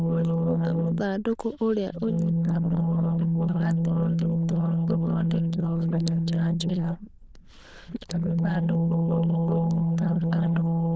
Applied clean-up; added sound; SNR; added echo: neural diffusion model UNIVERSE++.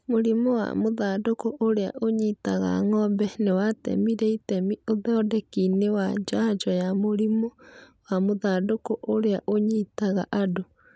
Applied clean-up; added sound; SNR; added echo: none; none; none; none.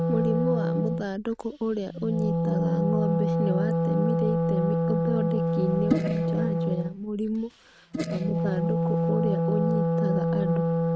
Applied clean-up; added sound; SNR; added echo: neural mask model RNNoise.